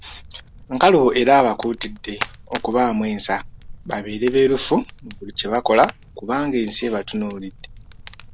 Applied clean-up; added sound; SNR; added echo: none; Fire; 16 dB; none.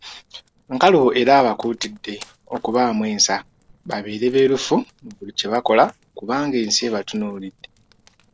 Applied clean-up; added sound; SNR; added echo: neural separator model SepFormer DNS4.